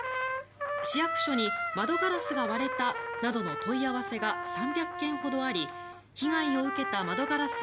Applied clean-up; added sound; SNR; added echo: none; Trumpet; 2 dB; none.